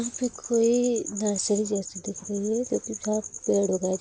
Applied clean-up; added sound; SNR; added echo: none; none; none; none.